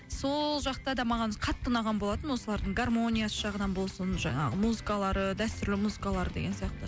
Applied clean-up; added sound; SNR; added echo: none; none; none; none.